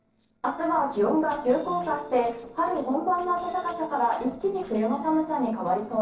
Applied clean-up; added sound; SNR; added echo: neural separator model SepFormer DNS4.